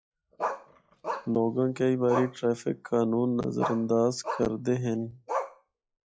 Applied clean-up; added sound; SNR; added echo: classical method log-MMSE.